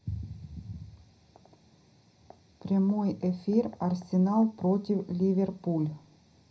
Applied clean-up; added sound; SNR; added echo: none; none; none; reverberation time 0.5 s.